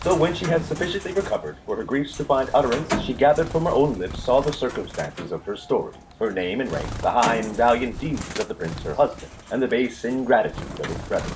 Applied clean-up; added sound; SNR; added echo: none; Bird; 11 dB; none.